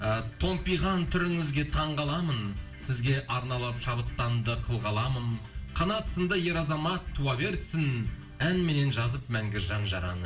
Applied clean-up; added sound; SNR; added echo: none; none; none; reverberation time 0.5 s.